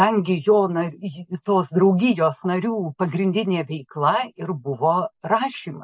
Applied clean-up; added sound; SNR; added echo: none; none; none; none.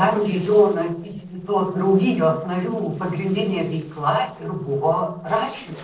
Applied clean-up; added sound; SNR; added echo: neural separator model SepFormer DNS4.